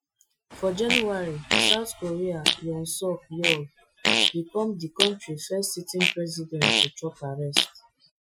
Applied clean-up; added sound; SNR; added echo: classical method Wiener filter.